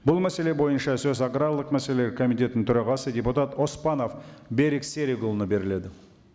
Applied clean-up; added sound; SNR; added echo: none; none; none; none.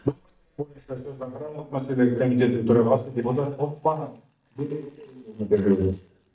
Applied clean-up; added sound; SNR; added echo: neural mask model DeepFilterNet 3.